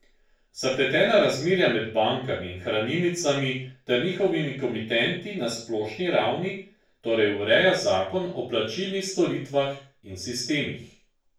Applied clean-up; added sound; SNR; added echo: none; none; none; reverberation time 0.3 s.